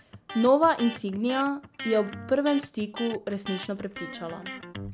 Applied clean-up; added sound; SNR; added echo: none; Electric guitar; 13 dB; none.